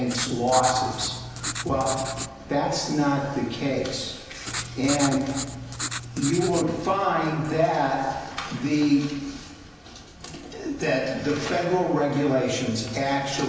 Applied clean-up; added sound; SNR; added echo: none; Writing; 6 dB; reverberation time 0.9 s.